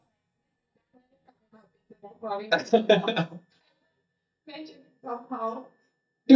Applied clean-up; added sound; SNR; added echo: neural mask model DeepFilterNet 3.